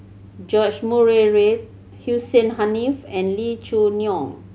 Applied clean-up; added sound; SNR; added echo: none; none; none; none.